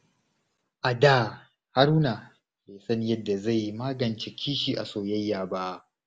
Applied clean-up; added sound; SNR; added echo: none; none; none; none.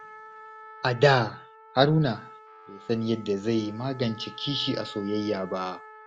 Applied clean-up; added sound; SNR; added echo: none; Trumpet; 18 dB; none.